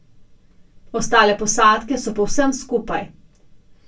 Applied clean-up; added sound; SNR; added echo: none; none; none; reverberation time 0.2 s.